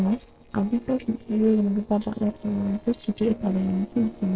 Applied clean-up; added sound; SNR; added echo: neural separator model SepFormer DNS4.